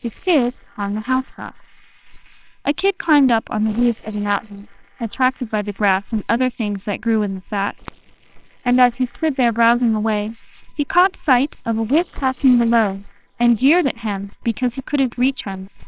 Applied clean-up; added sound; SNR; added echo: neural separator model SepFormer WHAMR!.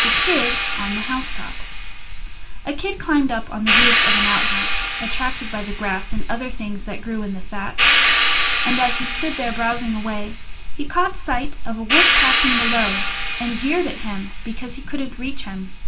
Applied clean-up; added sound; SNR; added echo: none; Hi-hat; 0 dB; reverberation time 0.5 s.